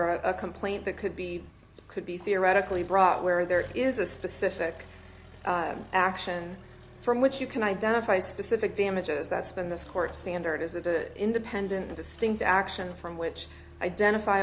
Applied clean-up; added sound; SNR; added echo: none; Accelerating, revving, vroom; 19 dB; none.